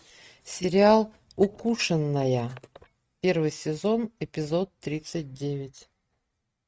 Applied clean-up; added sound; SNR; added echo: neural mask model RNNoise.